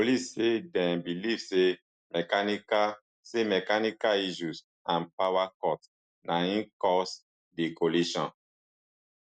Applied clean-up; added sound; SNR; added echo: none; none; none; none.